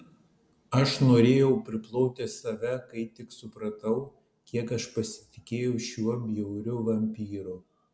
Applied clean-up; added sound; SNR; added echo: none; none; none; none.